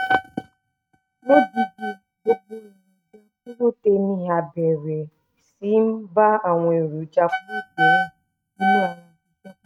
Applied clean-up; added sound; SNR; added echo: neural mask model RNNoise.